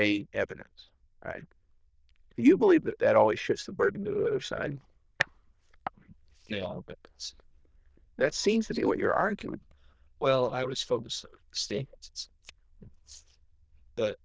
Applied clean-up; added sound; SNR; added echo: neural diffusion model UNIVERSE++.